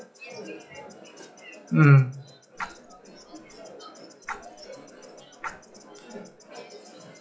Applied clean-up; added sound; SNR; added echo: classical method log-MMSE.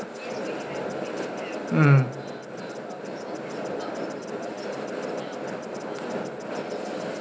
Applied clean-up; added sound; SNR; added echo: none; none; none; none.